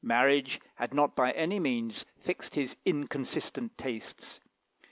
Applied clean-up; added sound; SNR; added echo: none; none; none; none.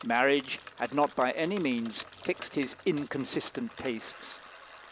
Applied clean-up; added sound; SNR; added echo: none; Bicycle; 17 dB; none.